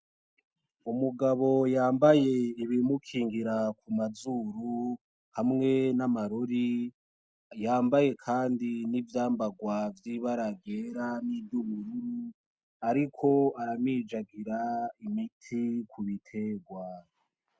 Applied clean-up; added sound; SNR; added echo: none; none; none; none.